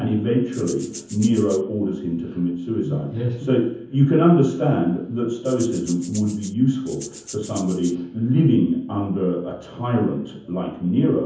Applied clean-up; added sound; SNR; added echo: none; Rattle (instrument); 17 dB; reverberation time 0.7 s.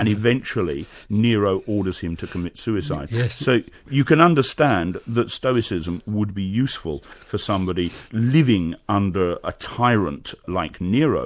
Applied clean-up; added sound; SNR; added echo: none; none; none; none.